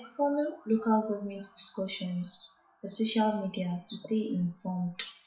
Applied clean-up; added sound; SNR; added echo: classical method WPE with log-MMSE.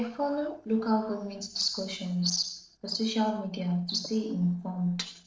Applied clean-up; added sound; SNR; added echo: neural separator model SepFormer DNS4.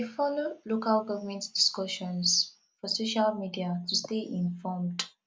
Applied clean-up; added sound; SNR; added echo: none; none; none; none.